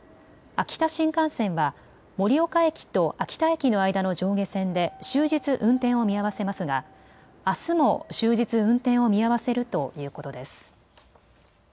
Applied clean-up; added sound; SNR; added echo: none; none; none; none.